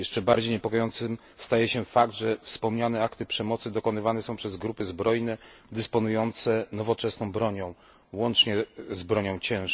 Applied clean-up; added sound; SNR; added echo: none; none; none; none.